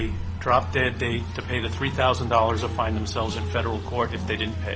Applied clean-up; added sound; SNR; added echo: none; Race car, auto racing; 13 dB; none.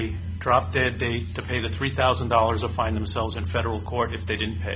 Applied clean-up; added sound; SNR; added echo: none; none; none; none.